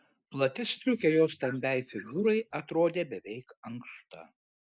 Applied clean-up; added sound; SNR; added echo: neural mask model Resemble Enhance denoiser.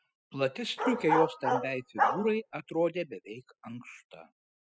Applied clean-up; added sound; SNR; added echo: classical method spectral subtraction.